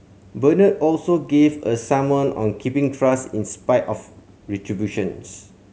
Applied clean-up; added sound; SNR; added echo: none; none; none; none.